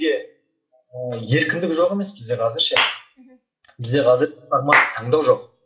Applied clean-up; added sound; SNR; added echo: classical method WPE with log-MMSE.